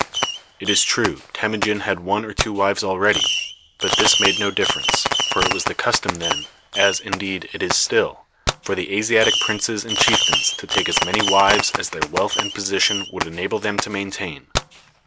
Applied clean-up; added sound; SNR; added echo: none; Fireworks; 1 dB; none.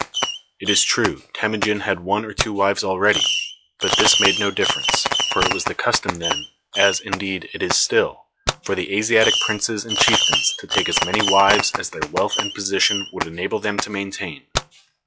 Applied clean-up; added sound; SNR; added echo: classical method log-MMSE.